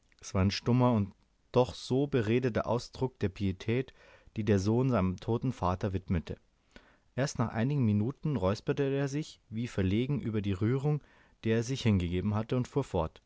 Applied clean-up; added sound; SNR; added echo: none; none; none; none.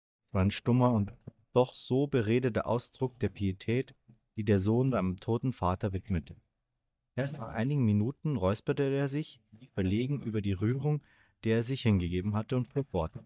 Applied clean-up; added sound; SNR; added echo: neural mask model DeepFilterNet 3.